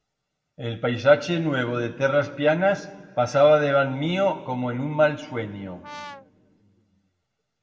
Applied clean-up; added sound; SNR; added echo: none; Brass instrument; 18 dB; reverberation time 1.7 s.